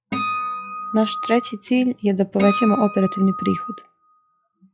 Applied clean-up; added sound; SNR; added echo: classical method log-MMSE.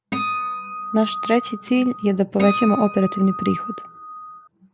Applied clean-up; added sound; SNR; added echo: none; Acoustic guitar; 7 dB; none.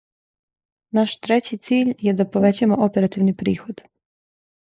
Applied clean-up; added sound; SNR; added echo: neural mask model Resemble Enhance denoiser.